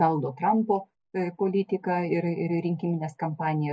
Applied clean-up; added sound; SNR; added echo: none; none; none; none.